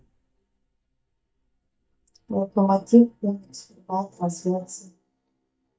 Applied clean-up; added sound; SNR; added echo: neural mask model DeepFilterNet 3.